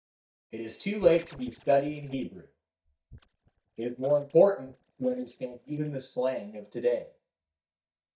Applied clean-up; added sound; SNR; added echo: neural mask model DeepFilterNet 3.